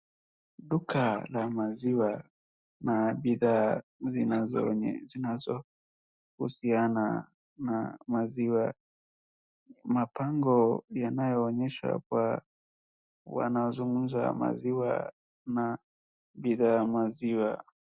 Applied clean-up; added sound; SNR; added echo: none; none; none; none.